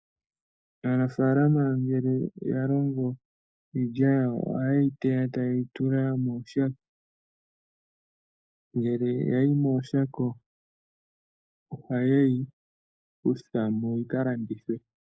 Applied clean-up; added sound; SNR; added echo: neural mask model Resemble Enhance denoiser.